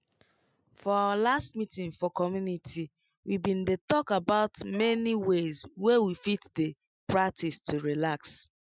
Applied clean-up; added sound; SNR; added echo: classical method Wiener filter.